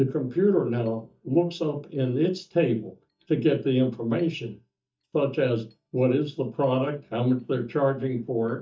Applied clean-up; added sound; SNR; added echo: neural mask model DeepFilterNet 3.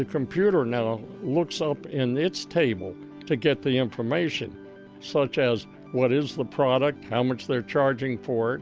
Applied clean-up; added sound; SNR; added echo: none; none; none; none.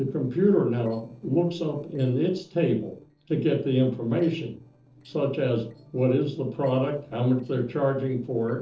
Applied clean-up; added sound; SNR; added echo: neural separator model SepFormer DNS4.